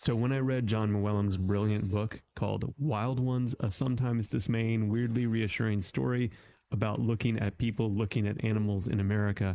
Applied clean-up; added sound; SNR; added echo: neural mask model Resemble Enhance denoiser.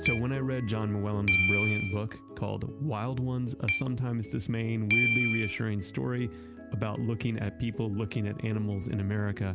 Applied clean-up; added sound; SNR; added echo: none; Keyboard (musical); 0 dB; none.